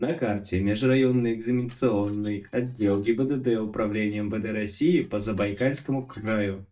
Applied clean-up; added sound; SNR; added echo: neural mask model DeepFilterNet 3.